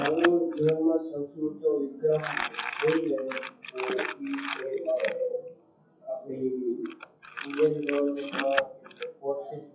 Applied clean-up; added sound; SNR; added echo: classical method WPE with log-MMSE.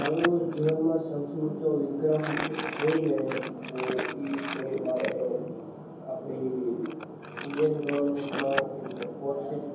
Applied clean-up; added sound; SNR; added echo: none; Crumpling, crinkling; 10 dB; reverberation time 0.9 s.